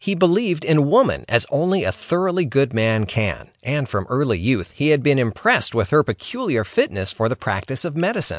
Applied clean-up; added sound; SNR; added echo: none; none; none; none.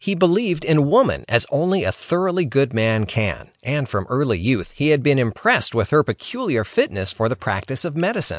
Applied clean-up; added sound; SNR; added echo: neural mask model Resemble Enhance denoiser.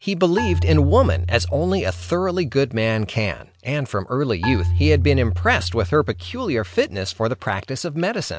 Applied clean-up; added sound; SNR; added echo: none; Marimba, xylophone; 4 dB; none.